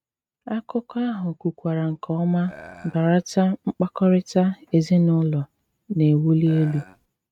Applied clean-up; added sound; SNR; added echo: neural mask model RNNoise.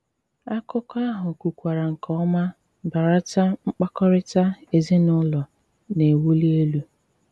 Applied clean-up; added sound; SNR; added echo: none; none; none; none.